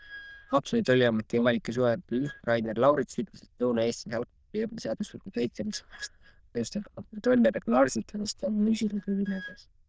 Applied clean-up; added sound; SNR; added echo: neural diffusion model UNIVERSE++.